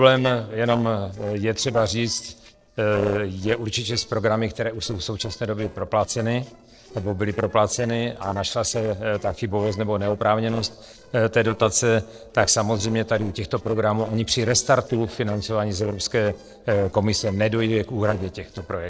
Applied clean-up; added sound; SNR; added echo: neural separator model SepFormer DNS4.